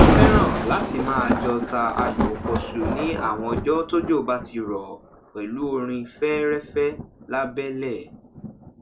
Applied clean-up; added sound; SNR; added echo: none; Thunder; -1 dB; reverberation time 0.3 s.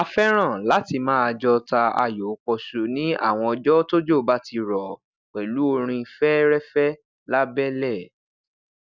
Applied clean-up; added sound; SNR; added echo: none; none; none; none.